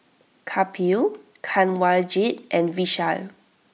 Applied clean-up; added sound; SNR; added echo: none; none; none; none.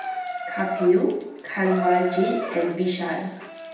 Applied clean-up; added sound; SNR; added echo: none; Bathtub (filling or washing) / Water tap, faucet; 8 dB; reverberation time 0.9 s.